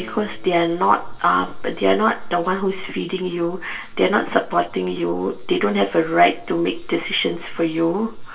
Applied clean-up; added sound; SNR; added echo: neural separator model SepFormer DNS4.